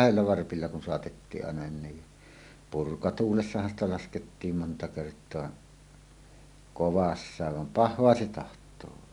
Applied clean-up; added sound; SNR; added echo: none; none; none; none.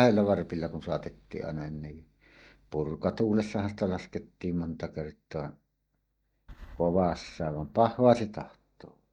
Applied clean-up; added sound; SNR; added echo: neural mask model DeepFilterNet 3.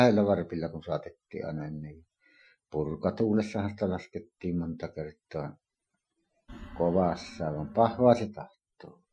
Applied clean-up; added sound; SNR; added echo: classical method Wiener filter.